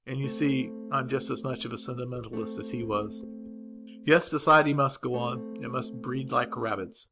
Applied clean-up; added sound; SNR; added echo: none; Electric guitar / Strum; 11 dB; none.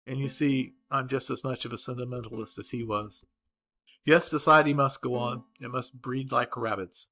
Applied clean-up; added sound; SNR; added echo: neural mask model DeepFilterNet 3.